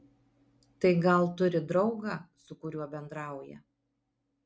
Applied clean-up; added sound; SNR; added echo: none; none; none; none.